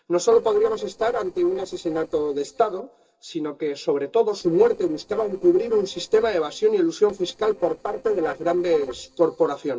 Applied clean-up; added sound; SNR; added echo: neural separator model SepFormer DNS4.